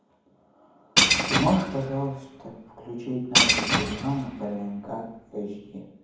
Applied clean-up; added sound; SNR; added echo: none; Shatter / Crushing; -4 dB; reverberation time 1.2 s.